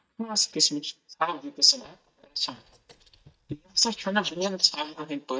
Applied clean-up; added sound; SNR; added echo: neural mask model DeepFilterNet 3.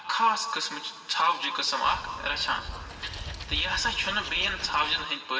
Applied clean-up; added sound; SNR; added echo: none; Wild animals; 11 dB; reverberation time 2.7 s.